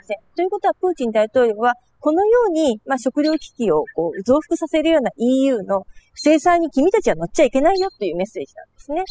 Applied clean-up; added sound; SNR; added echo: classical method spectral subtraction.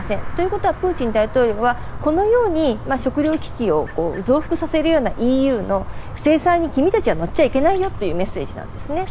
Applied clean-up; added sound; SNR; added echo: none; Chirp, tweet; 8 dB; none.